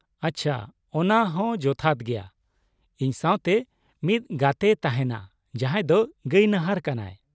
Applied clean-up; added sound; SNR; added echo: none; none; none; none.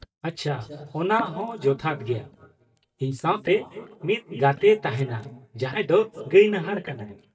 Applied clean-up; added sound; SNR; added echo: neural mask model DeepFilterNet 3.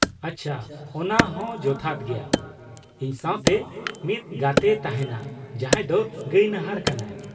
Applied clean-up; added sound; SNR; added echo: none; Wood; 3 dB; reverberation time 2.2 s.